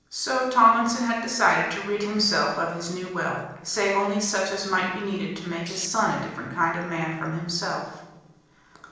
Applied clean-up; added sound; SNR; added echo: neural separator model SepFormer DNS4.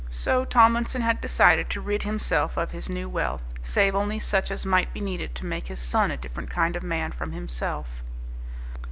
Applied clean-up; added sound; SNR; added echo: none; none; none; none.